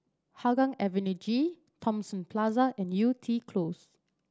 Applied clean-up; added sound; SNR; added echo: none; none; none; none.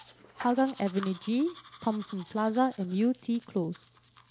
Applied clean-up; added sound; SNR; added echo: none; Domestic sounds, home sounds; 17 dB; none.